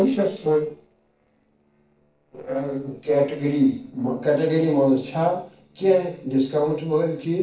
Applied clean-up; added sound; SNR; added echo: neural separator model SepFormer DNS4.